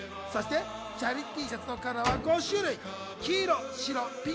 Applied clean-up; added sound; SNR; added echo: none; Slam; 9 dB; none.